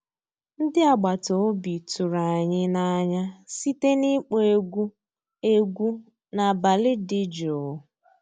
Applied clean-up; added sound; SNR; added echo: none; none; none; none.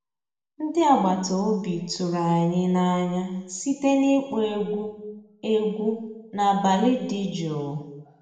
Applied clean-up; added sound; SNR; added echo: none; none; none; reverberation time 0.9 s.